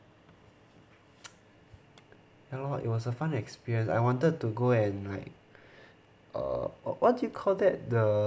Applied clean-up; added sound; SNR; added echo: none; none; none; none.